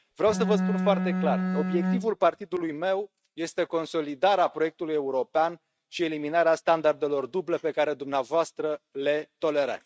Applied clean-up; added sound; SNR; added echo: neural mask model RNNoise.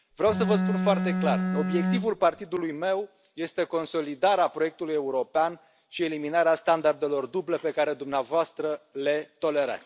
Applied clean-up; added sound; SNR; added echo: none; Bowed string instrument; 0 dB; none.